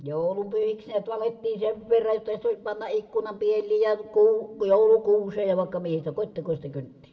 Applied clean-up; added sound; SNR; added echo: none; none; none; reverberation time 0.8 s.